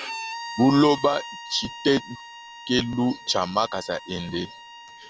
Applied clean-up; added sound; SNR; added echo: none; Bowed string instrument; 14 dB; none.